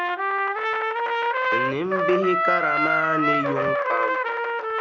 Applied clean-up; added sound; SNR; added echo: none; Trumpet; -4 dB; none.